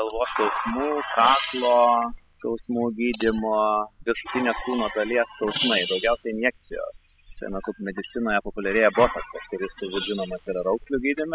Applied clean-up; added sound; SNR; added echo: classical method spectral subtraction.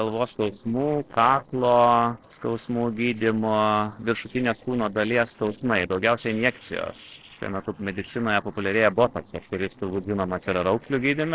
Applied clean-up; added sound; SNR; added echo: neural separator model SepFormer DNS4.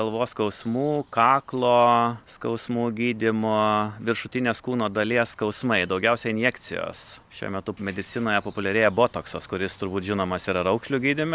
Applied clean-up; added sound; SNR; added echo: none; none; none; none.